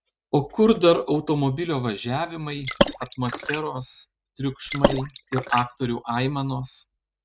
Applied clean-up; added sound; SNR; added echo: neural mask model RNNoise.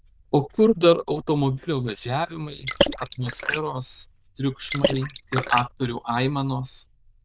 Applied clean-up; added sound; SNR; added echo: neural diffusion model UNIVERSE++.